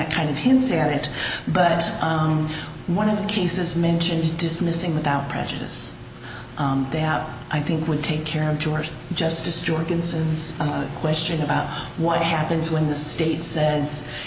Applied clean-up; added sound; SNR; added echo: none; none; none; none.